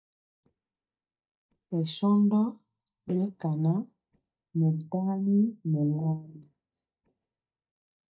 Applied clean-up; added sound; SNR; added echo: neural mask model DeepFilterNet 3.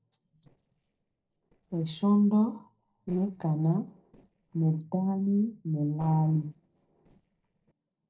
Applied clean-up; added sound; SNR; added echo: neural separator model SepFormer DNS4.